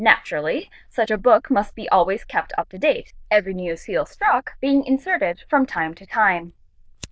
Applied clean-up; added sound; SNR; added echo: neural diffusion model UNIVERSE++.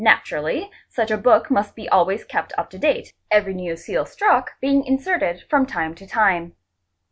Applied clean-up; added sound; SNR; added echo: none; none; none; none.